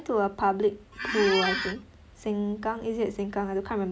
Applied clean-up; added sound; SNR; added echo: none; Squeak; 2 dB; none.